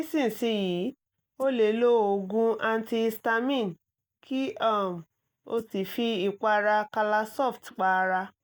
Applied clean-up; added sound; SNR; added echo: neural mask model DeepFilterNet 3.